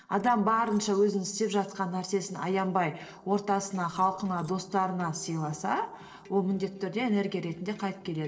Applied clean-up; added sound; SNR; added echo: neural separator model SepFormer DNS4.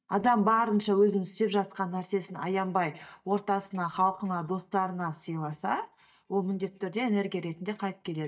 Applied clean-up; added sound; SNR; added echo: neural mask model DeepFilterNet 3.